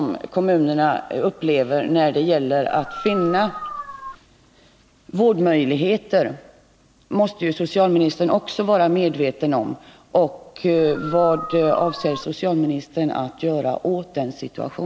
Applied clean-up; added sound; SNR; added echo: none; Dog; 11 dB; none.